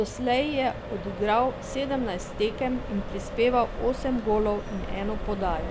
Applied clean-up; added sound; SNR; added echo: none; Accelerating, revving, vroom; 7 dB; none.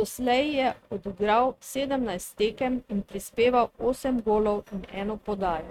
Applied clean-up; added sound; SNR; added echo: neural mask model RNNoise.